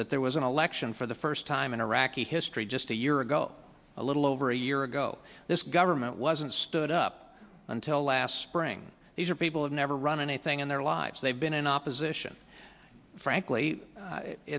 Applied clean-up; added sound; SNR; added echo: none; none; none; none.